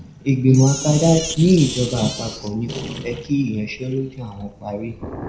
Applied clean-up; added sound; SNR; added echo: none; Sink (filling or washing); 12 dB; reverberation time 0.5 s.